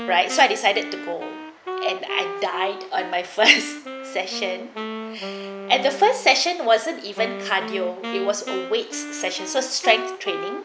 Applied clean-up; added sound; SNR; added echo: none; Wind instrument, woodwind instrument; 10 dB; none.